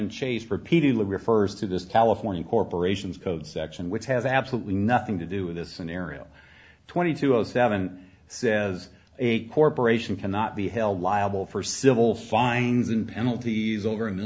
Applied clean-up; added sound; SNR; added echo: none; none; none; none.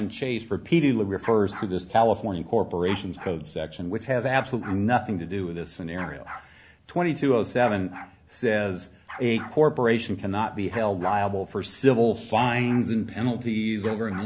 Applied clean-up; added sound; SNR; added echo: none; Bark; 20 dB; none.